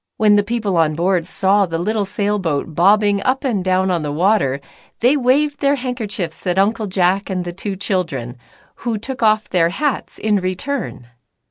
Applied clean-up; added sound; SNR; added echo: none; none; none; none.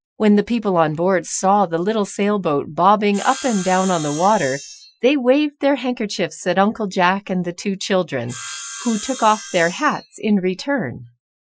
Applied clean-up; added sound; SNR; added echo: classical method Wiener filter.